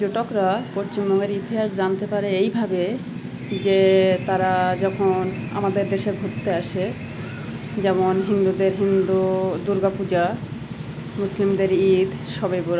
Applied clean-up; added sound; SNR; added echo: none; none; none; none.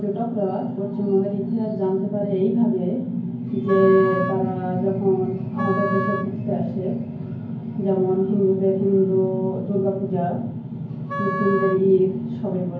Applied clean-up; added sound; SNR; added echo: none; Wind instrument, woodwind instrument; 9 dB; reverberation time 0.9 s.